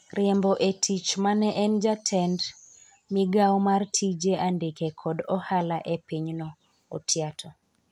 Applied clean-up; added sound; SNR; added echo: none; none; none; none.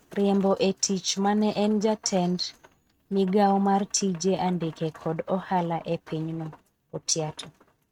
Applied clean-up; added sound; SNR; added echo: neural mask model RNNoise.